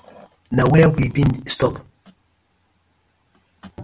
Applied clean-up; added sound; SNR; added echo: none; none; none; none.